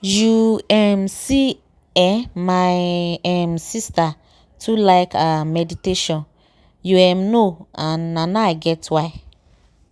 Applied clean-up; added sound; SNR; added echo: none; none; none; none.